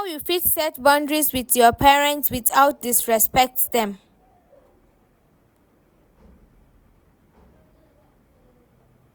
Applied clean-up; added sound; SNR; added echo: none; none; none; none.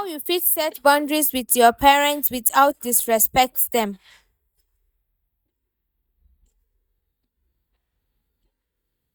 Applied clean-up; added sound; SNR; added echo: neural mask model DeepFilterNet 3.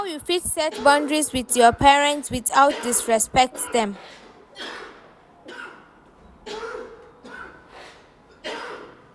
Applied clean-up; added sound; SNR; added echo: none; Cough; 16 dB; none.